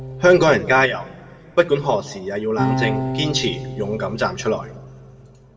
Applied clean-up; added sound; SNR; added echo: none; Acoustic guitar; 8 dB; reverberation time 1.2 s.